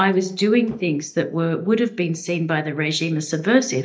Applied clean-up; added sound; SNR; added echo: neural mask model DeepFilterNet 3.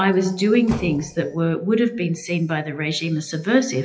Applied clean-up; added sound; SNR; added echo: classical method WPE with log-MMSE.